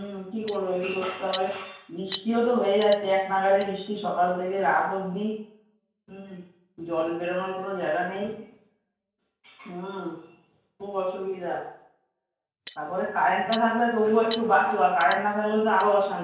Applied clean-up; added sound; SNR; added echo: none; Cutlery, silverware; 17 dB; reverberation time 0.5 s.